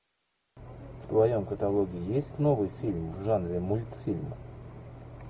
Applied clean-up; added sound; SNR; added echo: none; none; none; none.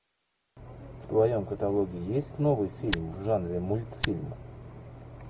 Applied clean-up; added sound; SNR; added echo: none; Tick; 6 dB; none.